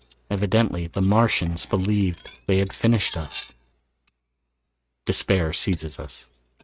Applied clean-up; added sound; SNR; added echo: neural mask model RNNoise.